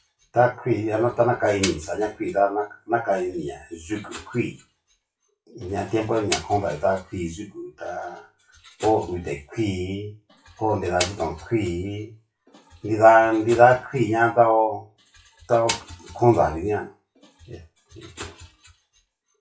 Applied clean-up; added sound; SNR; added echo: classical method WPE with log-MMSE.